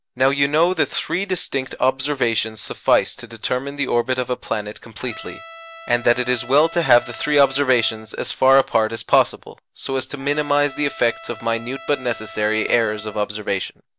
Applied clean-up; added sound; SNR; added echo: none; Trumpet; 18 dB; none.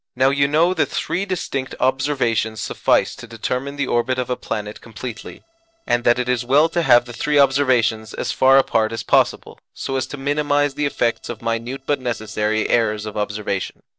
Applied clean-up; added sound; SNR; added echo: neural separator model SepFormer DNS4.